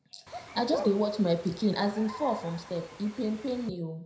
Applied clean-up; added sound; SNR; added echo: none; Bird; 11 dB; reverberation time 0.5 s.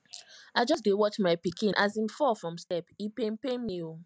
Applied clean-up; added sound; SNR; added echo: none; none; none; none.